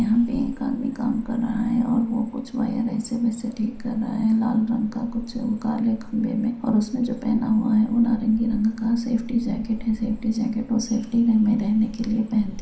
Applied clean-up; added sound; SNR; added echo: none; Train; 17 dB; reverberation time 0.5 s.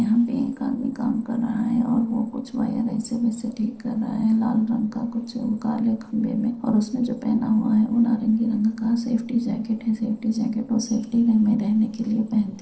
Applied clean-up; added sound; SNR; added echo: neural separator model SepFormer DNS4.